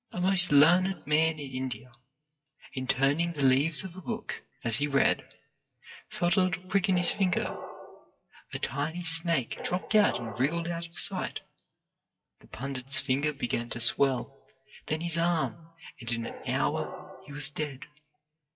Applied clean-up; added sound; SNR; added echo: classical method WPE with log-MMSE.